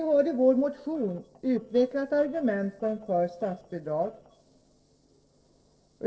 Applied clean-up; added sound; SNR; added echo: neural separator model SepFormer DNS4.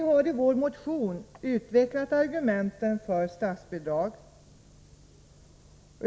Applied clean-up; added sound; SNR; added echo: none; none; none; none.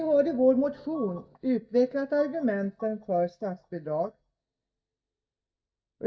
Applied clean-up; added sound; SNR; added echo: neural mask model DeepFilterNet 3.